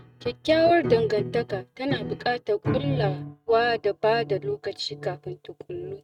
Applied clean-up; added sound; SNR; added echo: neural mask model RNNoise.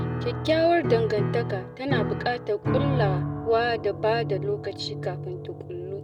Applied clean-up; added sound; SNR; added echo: none; Piano; 3 dB; none.